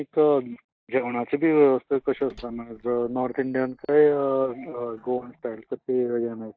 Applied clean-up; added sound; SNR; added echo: neural mask model DeepFilterNet 3.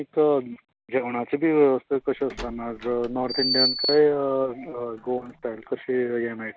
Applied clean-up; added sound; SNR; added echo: none; Door; 6 dB; none.